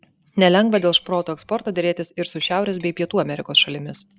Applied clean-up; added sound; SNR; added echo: none; Dishes, pots, and pans; 16 dB; none.